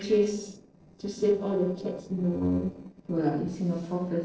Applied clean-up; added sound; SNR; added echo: neural separator model SepFormer DNS4.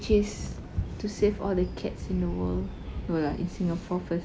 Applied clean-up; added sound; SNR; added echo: none; none; none; none.